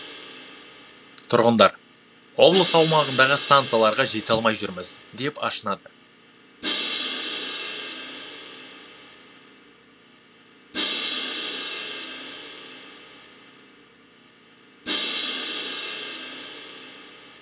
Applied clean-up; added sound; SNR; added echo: none; Crash cymbal; 8 dB; none.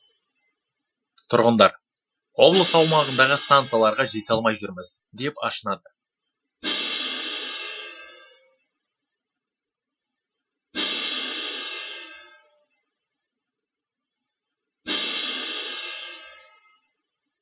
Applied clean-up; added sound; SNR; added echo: classical method Wiener filter.